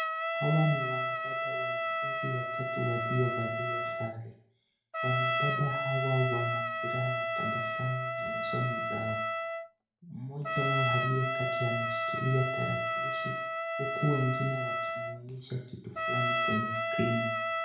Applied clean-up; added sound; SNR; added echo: none; Trumpet; -2 dB; reverberation time 0.5 s.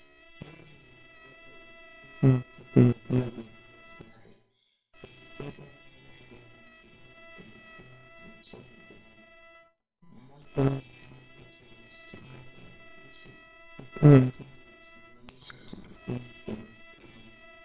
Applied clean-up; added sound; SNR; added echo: neural separator model SepFormer WHAMR!.